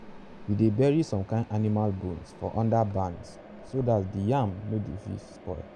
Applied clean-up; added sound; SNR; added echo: none; Mechanisms; 18 dB; none.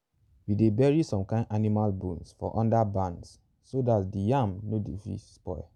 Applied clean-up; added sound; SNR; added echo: none; none; none; none.